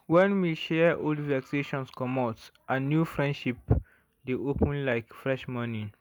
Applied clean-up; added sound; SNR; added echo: none; none; none; none.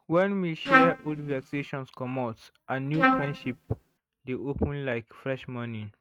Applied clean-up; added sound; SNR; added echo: neural mask model RNNoise.